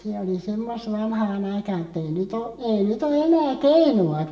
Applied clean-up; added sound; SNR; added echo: none; none; none; reverberation time 0.7 s.